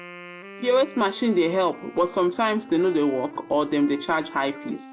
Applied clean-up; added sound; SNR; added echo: none; Wind instrument, woodwind instrument; 18 dB; none.